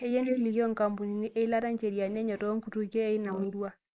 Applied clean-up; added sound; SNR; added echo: neural mask model Resemble Enhance denoiser.